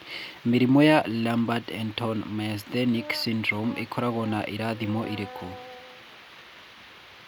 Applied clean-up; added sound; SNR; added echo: none; Brass instrument; 18 dB; none.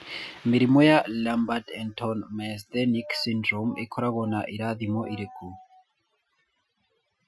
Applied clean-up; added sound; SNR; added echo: classical method Wiener filter.